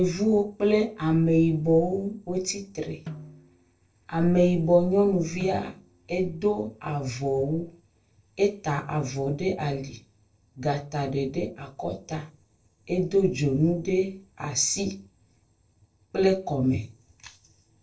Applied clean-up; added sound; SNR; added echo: neural separator model SepFormer DNS4.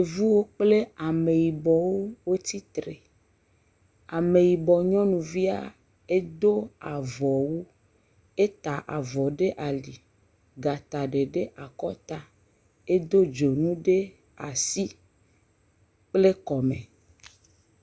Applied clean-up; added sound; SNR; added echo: none; none; none; none.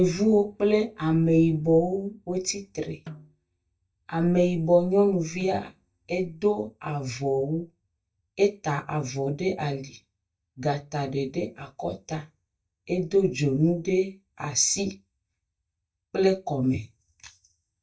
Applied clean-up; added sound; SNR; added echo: neural mask model DeepFilterNet 3.